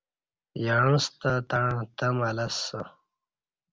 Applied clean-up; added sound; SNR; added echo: none; none; none; none.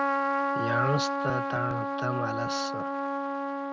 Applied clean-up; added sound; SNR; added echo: none; Trumpet; -3 dB; none.